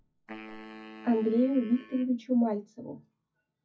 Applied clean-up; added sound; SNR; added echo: classical method WPE with log-MMSE.